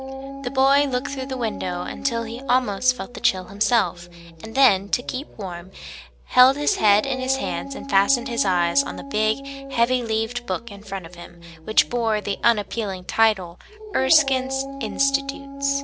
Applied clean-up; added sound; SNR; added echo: none; Dog; 12 dB; none.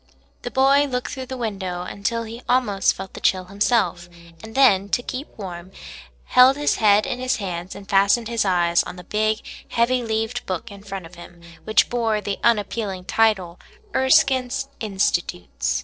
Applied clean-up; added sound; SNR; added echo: neural separator model SepFormer DNS4.